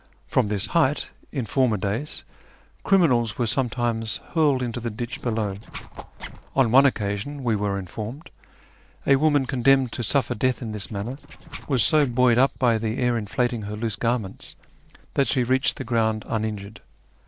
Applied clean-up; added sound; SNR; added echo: neural separator model SepFormer DNS4.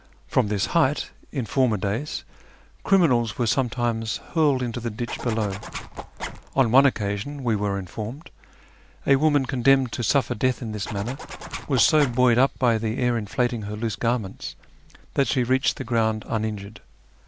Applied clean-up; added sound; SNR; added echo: none; Zipper (clothing); 11 dB; none.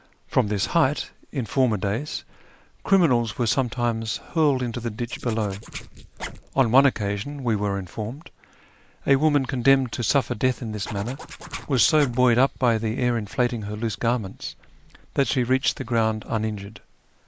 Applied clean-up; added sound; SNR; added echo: neural mask model Resemble Enhance denoiser.